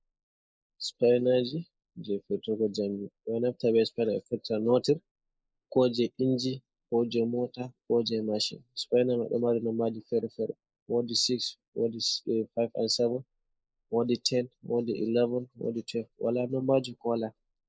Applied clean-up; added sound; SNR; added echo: neural mask model Resemble Enhance denoiser.